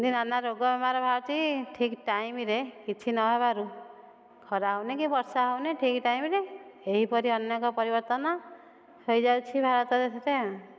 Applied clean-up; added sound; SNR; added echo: none; none; none; none.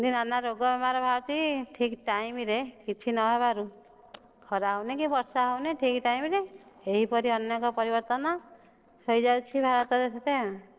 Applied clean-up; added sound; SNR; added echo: neural separator model SepFormer DNS4.